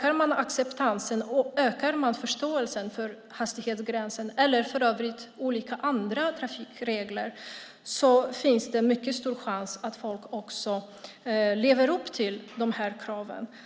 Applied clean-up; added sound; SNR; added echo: none; none; none; none.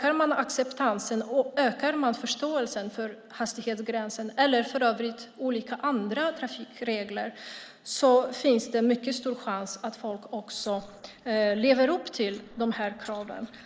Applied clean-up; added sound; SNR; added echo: neural mask model Resemble Enhance denoiser.